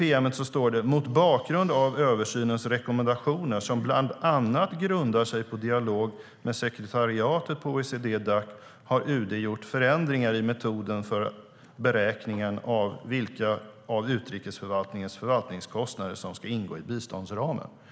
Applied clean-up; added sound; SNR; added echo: none; none; none; none.